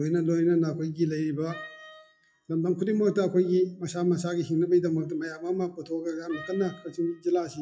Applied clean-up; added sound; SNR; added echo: classical method WPE with log-MMSE.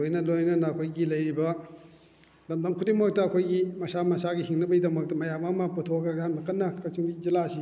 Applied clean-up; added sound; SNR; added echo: none; none; none; none.